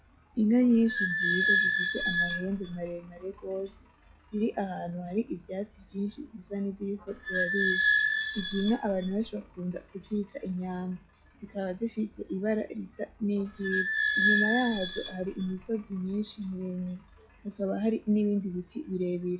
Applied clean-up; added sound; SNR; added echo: classical method log-MMSE.